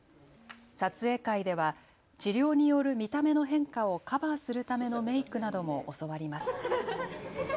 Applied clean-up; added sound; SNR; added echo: none; none; none; none.